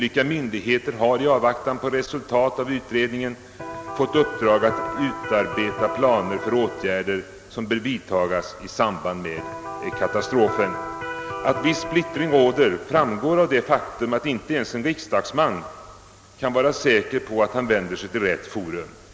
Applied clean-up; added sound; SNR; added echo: none; Electric guitar; 8 dB; none.